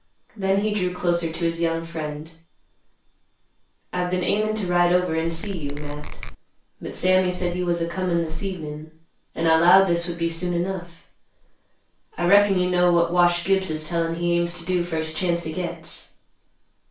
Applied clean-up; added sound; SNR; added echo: none; Squeak / Tools; 1 dB; reverberation time 0.3 s.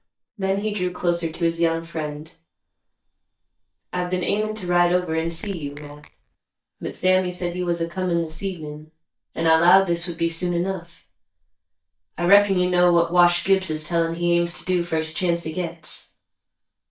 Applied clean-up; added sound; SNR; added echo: neural mask model DeepFilterNet 3.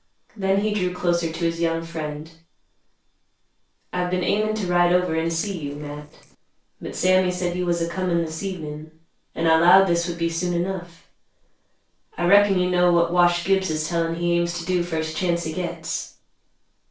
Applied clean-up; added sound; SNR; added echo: neural separator model SepFormer DNS4.